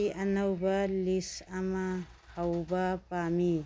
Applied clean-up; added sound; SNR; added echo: none; none; none; none.